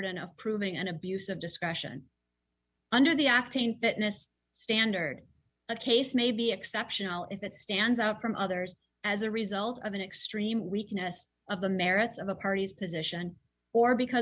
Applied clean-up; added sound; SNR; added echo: none; none; none; none.